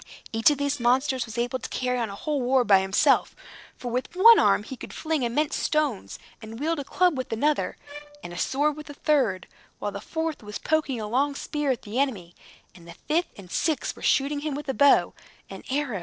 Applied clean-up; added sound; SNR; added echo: neural separator model SepFormer DNS4.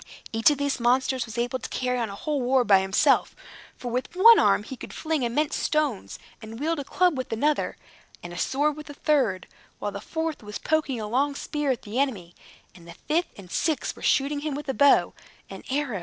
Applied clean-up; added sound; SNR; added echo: none; none; none; none.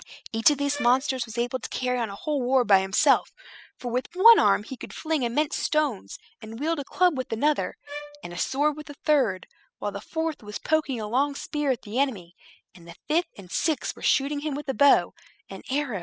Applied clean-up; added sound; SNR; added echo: classical method spectral subtraction.